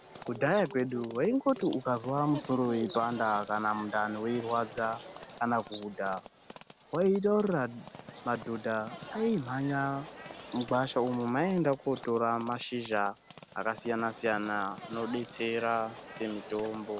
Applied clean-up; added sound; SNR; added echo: none; Livestock, farm animals, working animals; 17 dB; none.